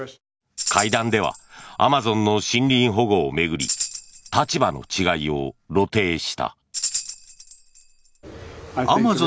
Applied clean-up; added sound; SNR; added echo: none; Tambourine; 10 dB; none.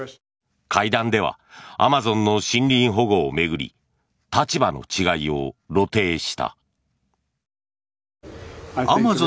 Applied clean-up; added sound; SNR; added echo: none; none; none; none.